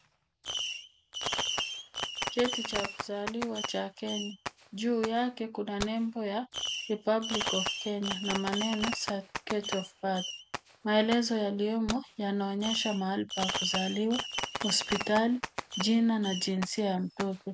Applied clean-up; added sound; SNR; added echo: none; Fireworks; 6 dB; none.